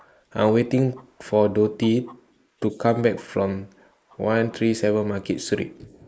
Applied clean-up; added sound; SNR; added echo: neural mask model Resemble Enhance denoiser.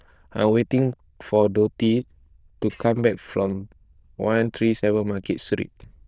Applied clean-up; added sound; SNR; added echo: neural diffusion model UNIVERSE++.